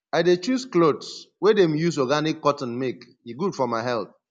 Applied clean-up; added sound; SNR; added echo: none; none; none; none.